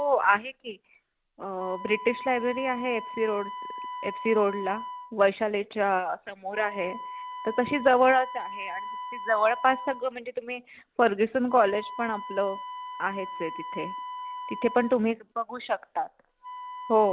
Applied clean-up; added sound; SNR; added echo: none; Wind instrument, woodwind instrument; 12 dB; none.